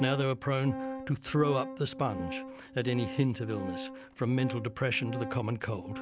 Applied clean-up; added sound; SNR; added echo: none; Organ; 9 dB; none.